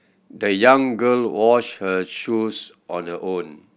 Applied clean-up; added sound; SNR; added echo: none; none; none; none.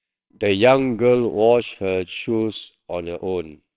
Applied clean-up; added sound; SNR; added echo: neural separator model SepFormer WHAMR!.